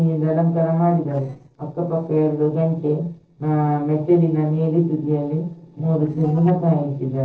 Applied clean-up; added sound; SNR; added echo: neural separator model SepFormer DNS4.